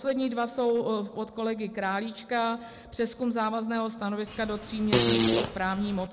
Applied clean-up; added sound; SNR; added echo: none; Fart; -5 dB; none.